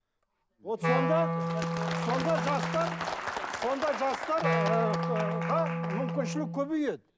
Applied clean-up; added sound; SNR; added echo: none; Wind instrument, woodwind instrument; 1 dB; none.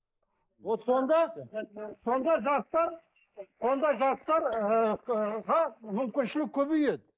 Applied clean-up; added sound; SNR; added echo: neural mask model Resemble Enhance denoiser.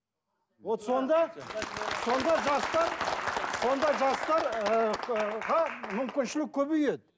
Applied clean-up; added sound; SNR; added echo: none; none; none; none.